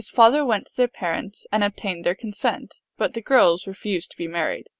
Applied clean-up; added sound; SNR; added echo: none; none; none; none.